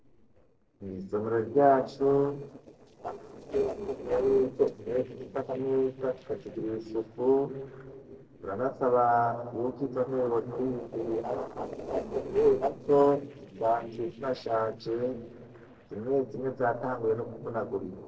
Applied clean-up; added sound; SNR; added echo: neural separator model SepFormer DNS4.